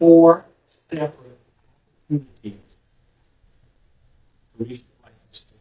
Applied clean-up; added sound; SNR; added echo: neural mask model DeepFilterNet 3.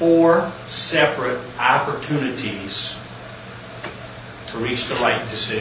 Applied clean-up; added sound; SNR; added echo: none; none; none; none.